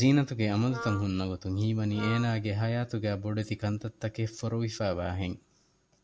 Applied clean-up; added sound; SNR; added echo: none; Wind instrument, woodwind instrument; 12 dB; none.